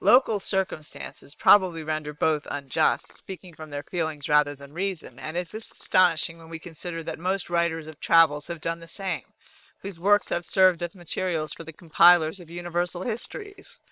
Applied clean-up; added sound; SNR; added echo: neural separator model SepFormer WHAM!.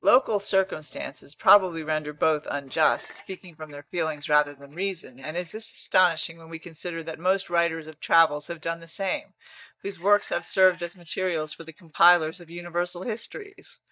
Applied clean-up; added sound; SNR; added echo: neural mask model DeepFilterNet 3.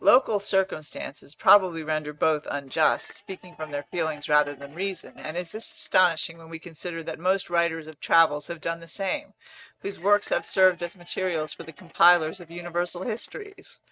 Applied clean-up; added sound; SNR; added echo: neural mask model RNNoise.